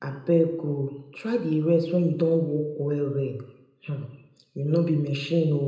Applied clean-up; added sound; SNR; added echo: none; none; none; reverberation time 0.8 s.